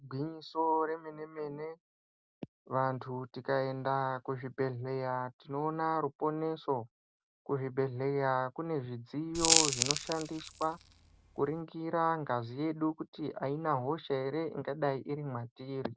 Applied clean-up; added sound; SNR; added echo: none; Crackle; -2 dB; none.